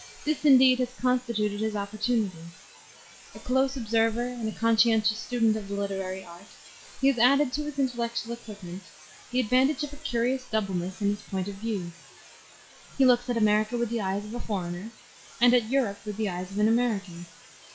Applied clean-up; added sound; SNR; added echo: classical method log-MMSE.